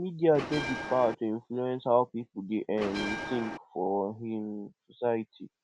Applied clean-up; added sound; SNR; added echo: none; Bell; 6 dB; none.